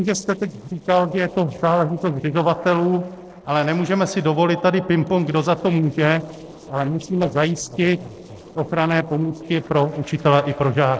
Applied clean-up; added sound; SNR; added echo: neural separator model SepFormer DNS4.